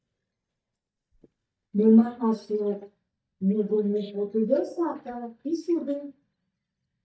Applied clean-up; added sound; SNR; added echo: neural mask model DeepFilterNet 3.